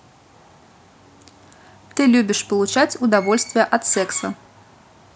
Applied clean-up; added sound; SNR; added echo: none; Door; 17 dB; none.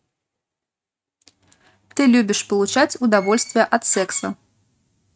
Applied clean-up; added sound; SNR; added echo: neural mask model RNNoise.